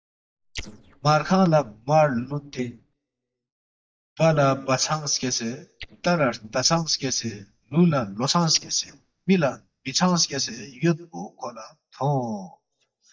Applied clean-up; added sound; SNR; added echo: neural mask model DeepFilterNet 3.